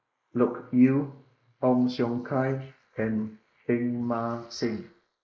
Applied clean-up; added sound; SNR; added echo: neural mask model Resemble Enhance denoiser.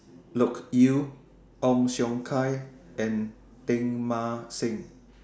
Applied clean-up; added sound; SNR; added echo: none; none; none; none.